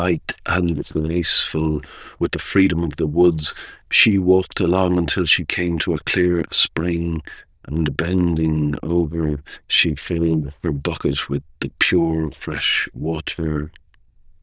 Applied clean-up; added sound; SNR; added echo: neural diffusion model UNIVERSE++.